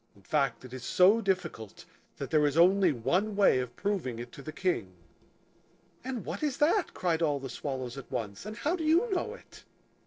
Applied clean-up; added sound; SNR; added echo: neural separator model SepFormer DNS4.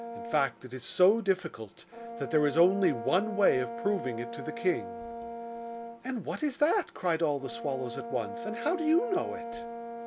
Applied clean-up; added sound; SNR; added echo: none; Brass instrument; 10 dB; none.